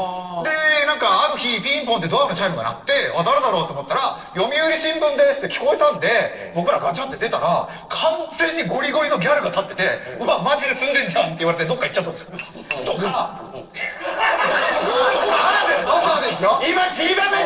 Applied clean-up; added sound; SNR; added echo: neural separator model SepFormer DNS4.